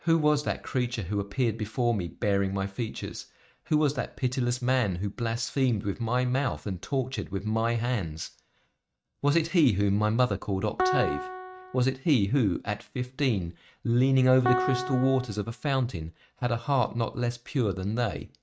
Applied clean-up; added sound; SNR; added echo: neural mask model RNNoise.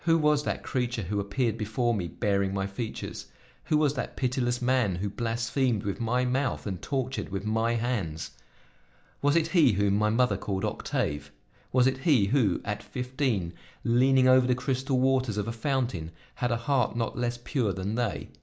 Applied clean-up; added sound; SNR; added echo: none; none; none; none.